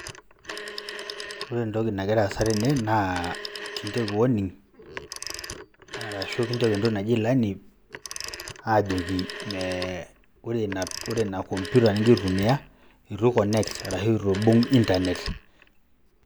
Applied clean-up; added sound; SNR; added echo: none; Telephone; 12 dB; none.